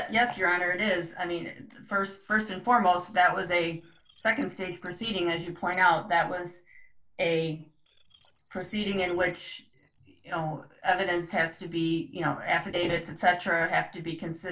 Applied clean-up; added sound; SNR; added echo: neural separator model SepFormer DNS4.